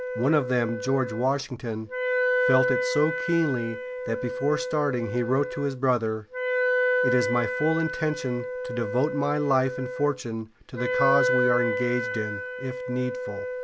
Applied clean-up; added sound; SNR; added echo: none; Wind instrument, woodwind instrument; 1 dB; none.